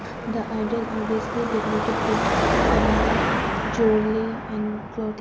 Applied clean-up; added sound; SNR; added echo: none; Car passing by / Traffic noise, roadway noise / Engine; -2 dB; none.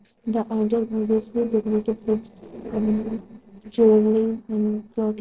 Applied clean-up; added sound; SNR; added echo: neural separator model SepFormer DNS4.